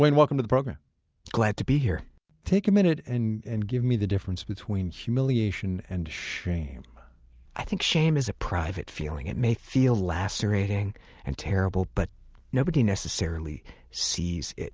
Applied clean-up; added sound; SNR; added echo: none; none; none; none.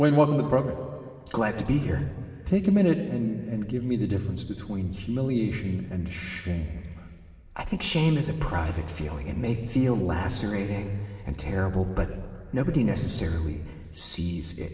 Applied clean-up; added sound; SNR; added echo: none; none; none; reverberation time 2.8 s.